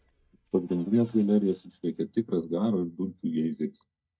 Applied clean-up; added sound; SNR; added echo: neural mask model DeepFilterNet 3.